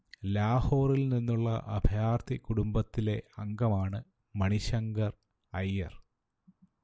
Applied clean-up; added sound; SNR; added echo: none; none; none; none.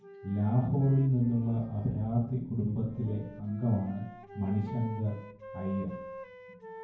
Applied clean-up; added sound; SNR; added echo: none; Wind instrument, woodwind instrument; 17 dB; reverberation time 0.9 s.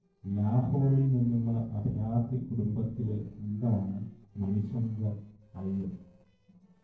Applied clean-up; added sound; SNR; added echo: neural separator model SepFormer DNS4.